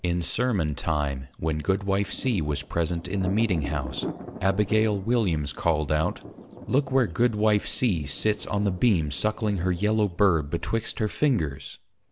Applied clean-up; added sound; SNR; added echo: none; Thunder; 17 dB; none.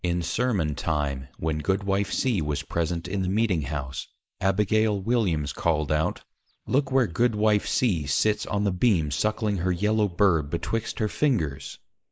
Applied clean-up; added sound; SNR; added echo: neural mask model Resemble Enhance denoiser.